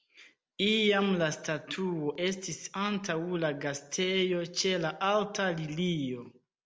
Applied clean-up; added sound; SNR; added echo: none; none; none; none.